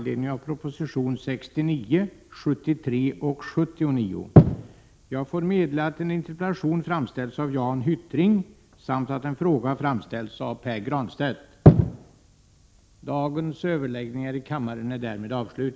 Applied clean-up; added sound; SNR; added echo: none; none; none; none.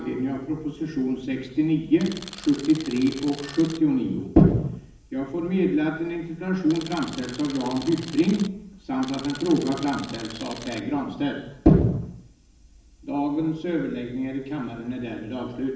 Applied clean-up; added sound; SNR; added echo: none; Tools; 15 dB; reverberation time 0.8 s.